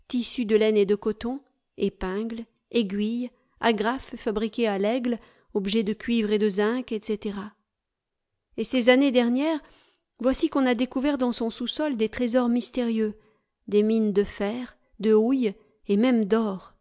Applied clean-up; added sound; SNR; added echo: none; none; none; none.